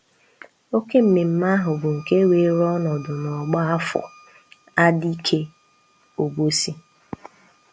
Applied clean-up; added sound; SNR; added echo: none; none; none; none.